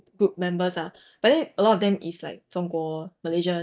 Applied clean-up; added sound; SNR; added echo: neural mask model DeepFilterNet 3.